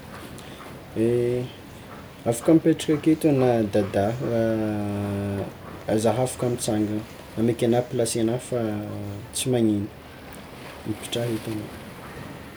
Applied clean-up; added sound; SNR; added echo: none; Waves, surf; 19 dB; none.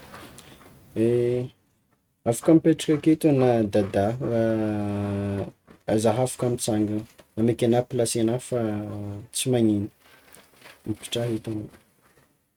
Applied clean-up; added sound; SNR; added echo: neural mask model RNNoise.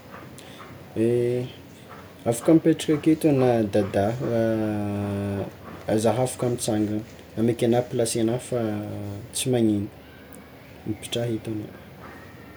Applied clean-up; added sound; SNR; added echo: none; none; none; none.